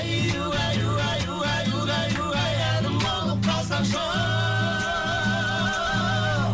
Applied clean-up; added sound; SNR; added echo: none; none; none; none.